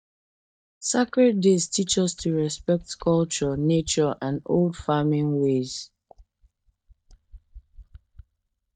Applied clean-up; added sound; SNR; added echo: neural mask model DeepFilterNet 3.